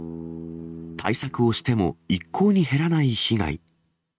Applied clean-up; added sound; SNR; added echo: neural mask model RNNoise.